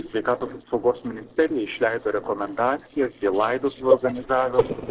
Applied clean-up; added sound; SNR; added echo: neural separator model SepFormer DNS4.